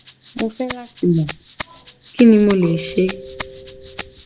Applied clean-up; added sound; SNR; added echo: none; Rattle (instrument); 17 dB; none.